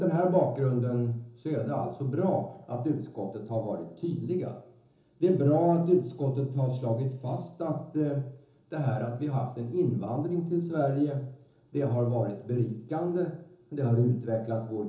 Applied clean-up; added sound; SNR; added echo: none; none; none; reverberation time 0.6 s.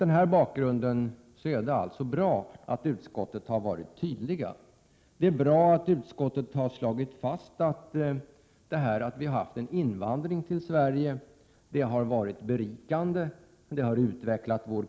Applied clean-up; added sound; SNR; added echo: none; none; none; none.